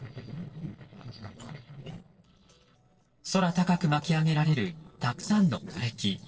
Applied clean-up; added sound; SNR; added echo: neural separator model SepFormer DNS4.